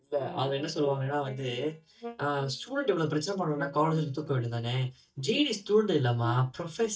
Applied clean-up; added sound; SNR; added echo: neural mask model DeepFilterNet 3.